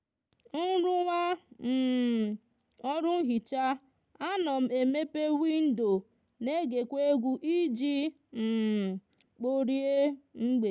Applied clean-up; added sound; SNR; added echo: none; none; none; none.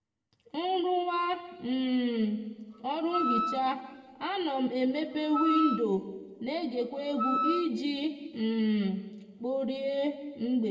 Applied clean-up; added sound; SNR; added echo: none; Wind instrument, woodwind instrument; 4 dB; reverberation time 1.3 s.